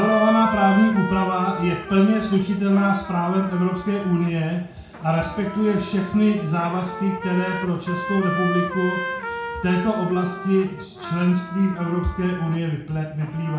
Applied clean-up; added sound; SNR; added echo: none; Trumpet; 10 dB; reverberation time 0.5 s.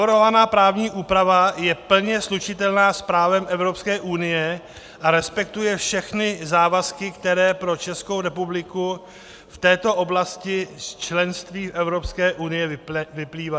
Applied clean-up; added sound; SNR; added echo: none; none; none; none.